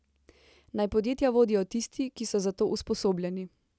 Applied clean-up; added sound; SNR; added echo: none; none; none; none.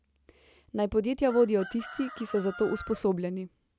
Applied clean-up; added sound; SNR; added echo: none; Chicken, rooster; 15 dB; none.